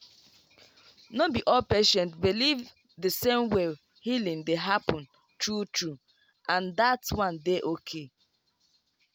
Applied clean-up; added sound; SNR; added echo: none; none; none; none.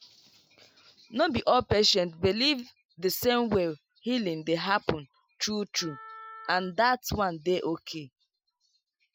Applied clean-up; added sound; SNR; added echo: classical method Wiener filter.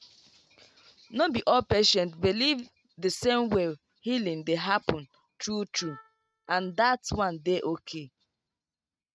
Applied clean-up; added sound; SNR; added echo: neural mask model RNNoise.